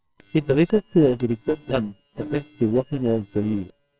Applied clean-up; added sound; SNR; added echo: neural separator model SepFormer WHAMR!.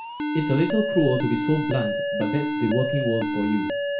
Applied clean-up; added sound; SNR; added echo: none; Alarm; 1 dB; reverberation time 0.3 s.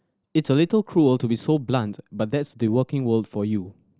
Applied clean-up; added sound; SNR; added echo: none; none; none; none.